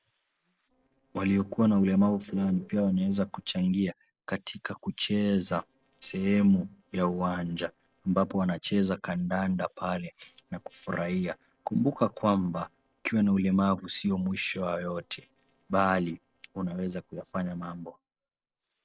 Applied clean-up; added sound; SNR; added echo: neural separator model SepFormer DNS4.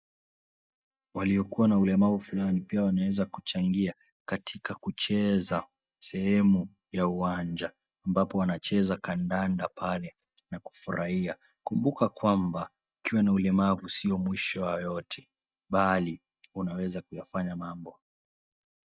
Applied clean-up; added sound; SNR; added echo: neural mask model DeepFilterNet 3.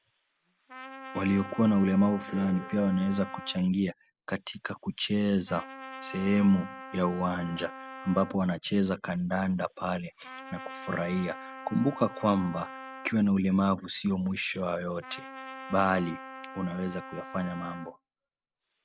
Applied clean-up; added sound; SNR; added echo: none; Trumpet; 15 dB; none.